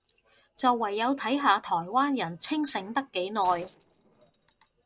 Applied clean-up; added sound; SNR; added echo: neural separator model SepFormer DNS4.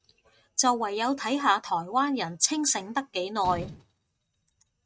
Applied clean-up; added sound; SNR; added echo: neural mask model RNNoise.